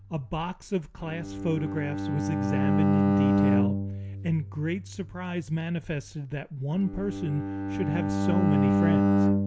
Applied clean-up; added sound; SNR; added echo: none; Bowed string instrument; -4 dB; none.